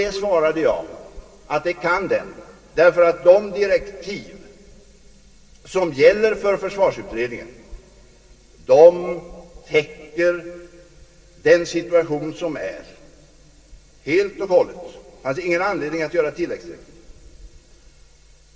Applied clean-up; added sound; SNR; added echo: none; none; none; reverberation time 2.9 s.